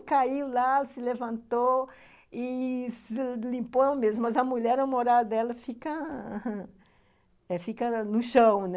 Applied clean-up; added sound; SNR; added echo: none; none; none; none.